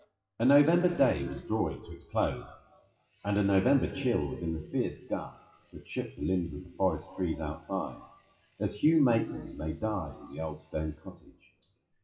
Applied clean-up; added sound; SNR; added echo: classical method WPE with log-MMSE.